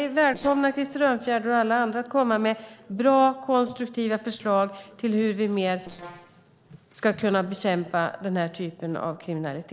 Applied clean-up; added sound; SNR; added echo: neural separator model SepFormer DNS4.